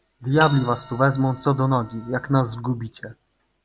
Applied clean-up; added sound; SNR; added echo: none; Bell; 16 dB; none.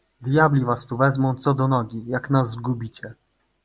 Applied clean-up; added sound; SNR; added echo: none; none; none; none.